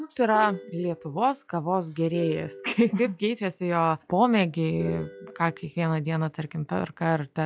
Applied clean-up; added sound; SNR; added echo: classical method log-MMSE.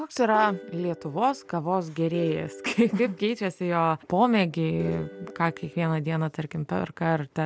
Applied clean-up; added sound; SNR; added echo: none; Plucked string instrument; 16 dB; none.